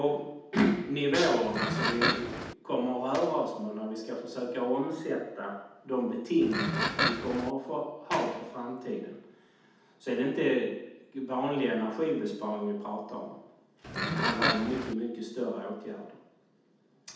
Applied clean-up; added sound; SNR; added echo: none; Livestock, farm animals, working animals; -1 dB; reverberation time 0.8 s.